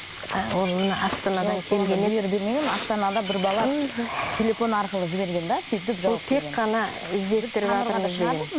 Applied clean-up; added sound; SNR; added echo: none; Shatter + Sink (filling or washing); 7 dB; none.